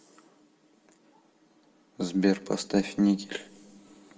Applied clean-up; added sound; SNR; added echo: none; none; none; reverberation time 1.7 s.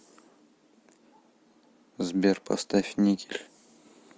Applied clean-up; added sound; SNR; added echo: none; none; none; none.